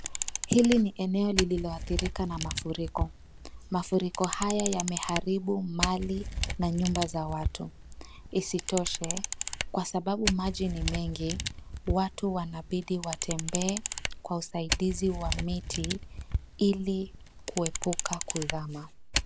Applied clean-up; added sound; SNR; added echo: none; Camera; 4 dB; none.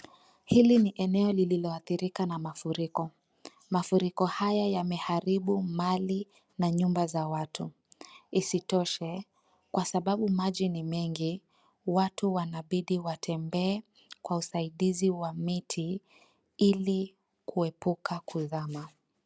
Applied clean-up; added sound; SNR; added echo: none; none; none; none.